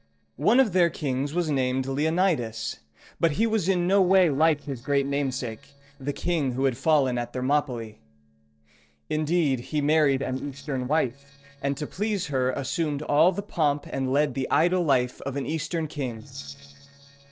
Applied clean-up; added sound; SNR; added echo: neural separator model SepFormer DNS4.